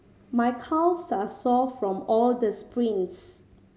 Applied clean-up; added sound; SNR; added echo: none; none; none; none.